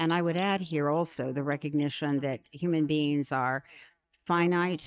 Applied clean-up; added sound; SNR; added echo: neural mask model DeepFilterNet 3.